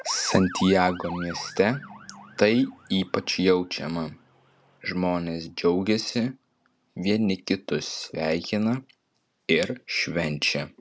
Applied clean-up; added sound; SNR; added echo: none; Motor vehicle (road) / Siren; 17 dB; none.